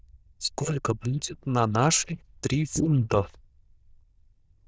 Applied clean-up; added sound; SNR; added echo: neural diffusion model UNIVERSE++.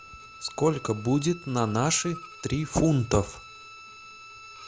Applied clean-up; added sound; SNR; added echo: none; Bowed string instrument; 17 dB; none.